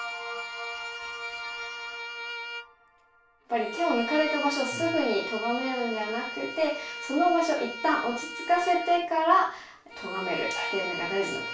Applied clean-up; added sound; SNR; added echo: none; Bowed string instrument; 8 dB; reverberation time 0.3 s.